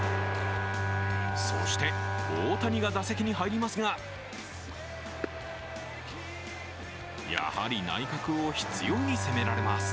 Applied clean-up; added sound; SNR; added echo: none; Bowed string instrument; 2 dB; none.